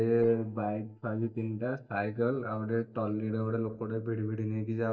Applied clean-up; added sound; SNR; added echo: neural mask model DeepFilterNet 3.